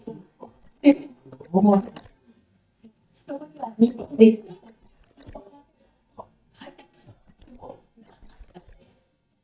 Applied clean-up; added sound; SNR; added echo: neural mask model DeepFilterNet 3.